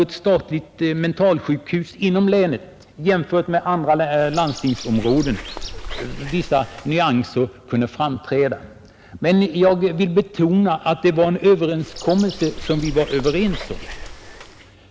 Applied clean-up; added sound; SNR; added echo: none; Bird; 12 dB; none.